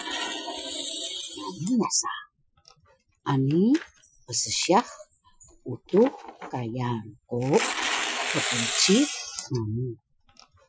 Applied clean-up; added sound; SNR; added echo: classical method Wiener filter.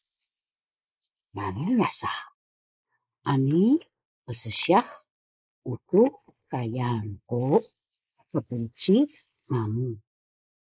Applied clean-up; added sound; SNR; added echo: neural mask model Resemble Enhance denoiser.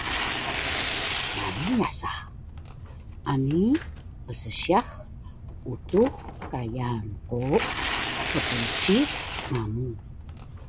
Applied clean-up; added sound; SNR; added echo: none; Tearing; 3 dB; none.